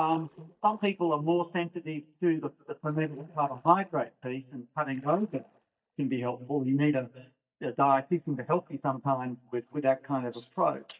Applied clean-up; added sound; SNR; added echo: neural mask model DeepFilterNet 3.